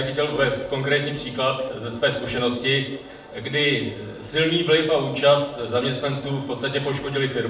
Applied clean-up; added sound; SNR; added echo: none; none; none; reverberation time 0.6 s.